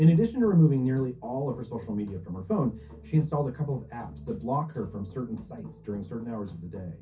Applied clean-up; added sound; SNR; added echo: none; none; none; reverberation time 0.3 s.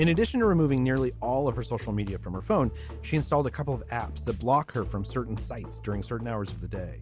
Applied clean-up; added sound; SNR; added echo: none; none; none; none.